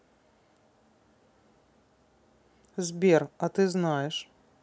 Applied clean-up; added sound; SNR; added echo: none; none; none; none.